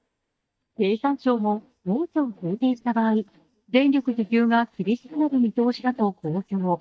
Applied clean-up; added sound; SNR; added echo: neural mask model DeepFilterNet 3.